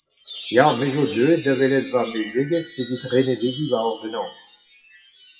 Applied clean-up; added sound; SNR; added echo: classical method WPE with log-MMSE.